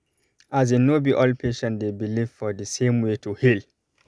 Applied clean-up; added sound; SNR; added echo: none; none; none; none.